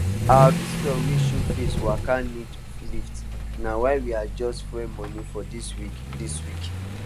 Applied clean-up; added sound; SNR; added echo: none; Accelerating, revving, vroom / Vehicle; -1 dB; none.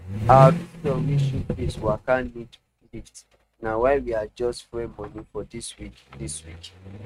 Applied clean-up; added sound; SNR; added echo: neural mask model RNNoise.